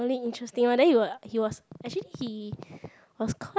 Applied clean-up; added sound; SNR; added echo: none; none; none; none.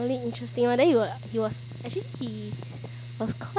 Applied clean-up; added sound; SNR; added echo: none; Mechanical fan; 11 dB; none.